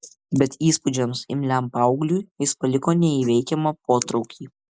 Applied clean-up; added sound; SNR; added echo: neural mask model Resemble Enhance denoiser.